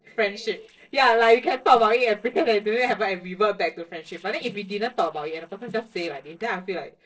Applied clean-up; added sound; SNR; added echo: neural separator model SepFormer DNS4.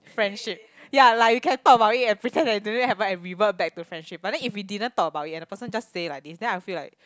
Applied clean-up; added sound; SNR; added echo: none; none; none; none.